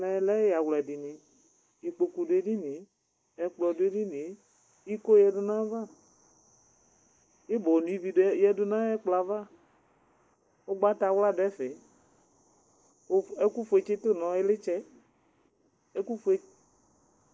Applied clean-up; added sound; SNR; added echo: neural mask model Resemble Enhance denoiser.